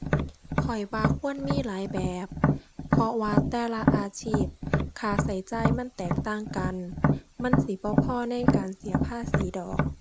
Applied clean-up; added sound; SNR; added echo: none; Tap; -4 dB; none.